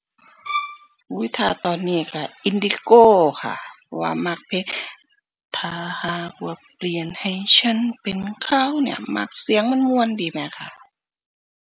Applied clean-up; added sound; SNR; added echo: none; Bowed string instrument; 7 dB; none.